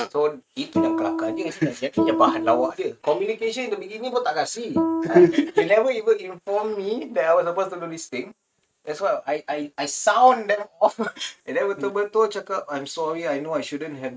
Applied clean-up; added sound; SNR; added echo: neural mask model RNNoise.